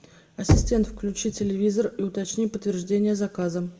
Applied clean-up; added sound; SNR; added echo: none; Knock; 2 dB; reverberation time 0.6 s.